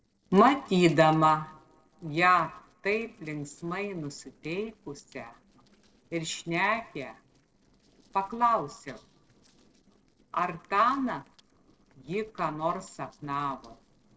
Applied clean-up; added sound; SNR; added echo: neural separator model SepFormer DNS4.